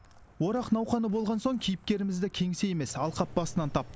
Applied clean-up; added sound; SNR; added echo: none; Dog; 19 dB; none.